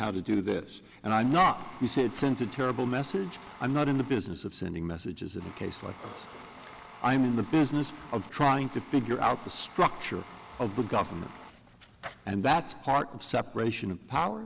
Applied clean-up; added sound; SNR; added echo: none; Tools; 19 dB; none.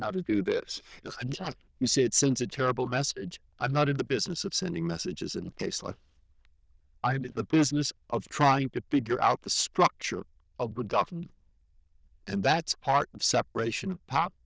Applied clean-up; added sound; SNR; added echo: neural diffusion model UNIVERSE++.